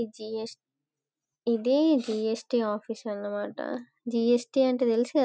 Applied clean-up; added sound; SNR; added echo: none; none; none; none.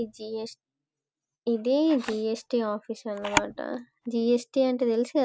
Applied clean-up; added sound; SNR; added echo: none; Camera; 11 dB; none.